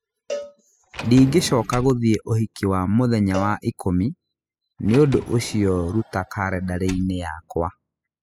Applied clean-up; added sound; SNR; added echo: classical method spectral subtraction.